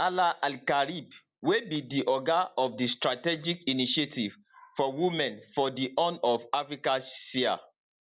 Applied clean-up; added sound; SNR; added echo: none; none; none; none.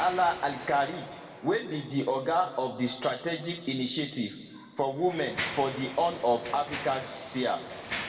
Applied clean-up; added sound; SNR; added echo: none; Mechanisms; 12 dB; reverberation time 1.6 s.